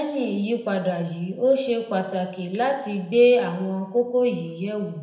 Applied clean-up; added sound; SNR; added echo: none; none; none; reverberation time 0.8 s.